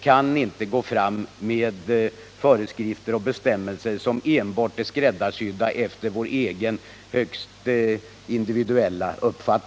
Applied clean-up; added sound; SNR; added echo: none; none; none; none.